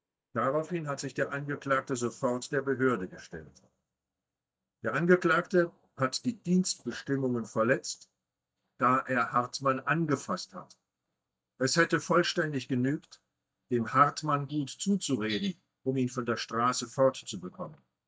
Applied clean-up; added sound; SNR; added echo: neural mask model DeepFilterNet 3.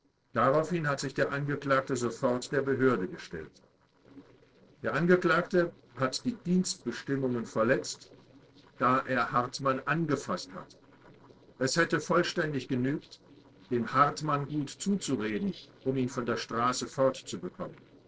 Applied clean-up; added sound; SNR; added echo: neural separator model SepFormer DNS4.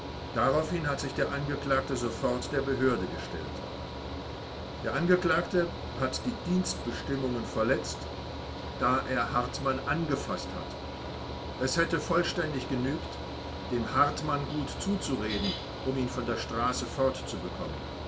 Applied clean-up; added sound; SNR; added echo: none; Mechanical fan; 6 dB; reverberation time 0.3 s.